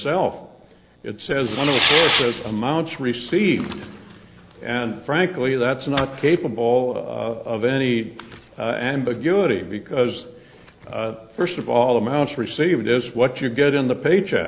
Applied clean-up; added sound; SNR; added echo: none; Fireworks; 0 dB; none.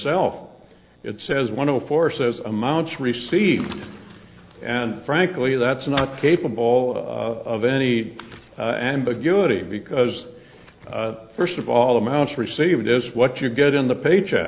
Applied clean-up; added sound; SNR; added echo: none; none; none; none.